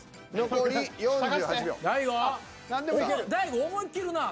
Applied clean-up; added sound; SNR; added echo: none; none; none; none.